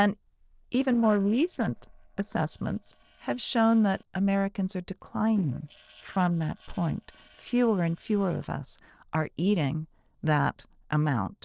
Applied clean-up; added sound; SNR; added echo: neural separator model SepFormer DNS4.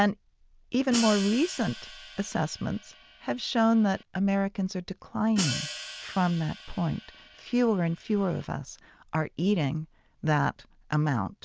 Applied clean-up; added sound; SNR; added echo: none; Hi-hat; 11 dB; none.